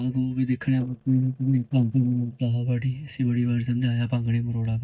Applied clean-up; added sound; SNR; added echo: neural mask model DeepFilterNet 3.